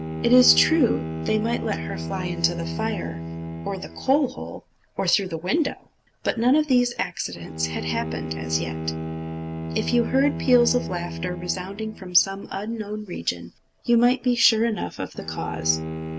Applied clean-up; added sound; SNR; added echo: none; Bowed string instrument; 8 dB; none.